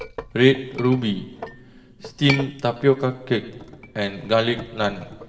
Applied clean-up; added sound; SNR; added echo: none; Chink, clink; 14 dB; reverberation time 2.5 s.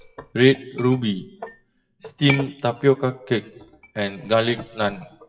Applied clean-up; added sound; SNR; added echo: classical method WPE with log-MMSE.